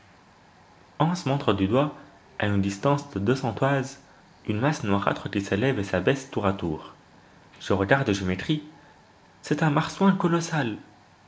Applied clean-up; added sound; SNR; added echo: none; none; none; none.